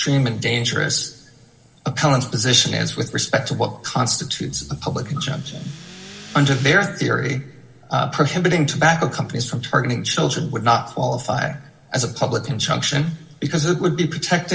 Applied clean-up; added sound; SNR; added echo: none; Accelerating, revving, vroom / Car; 16 dB; reverberation time 0.8 s.